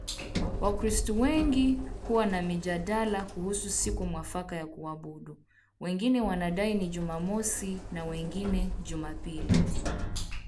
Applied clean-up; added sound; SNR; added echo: none; Sliding door; 3 dB; none.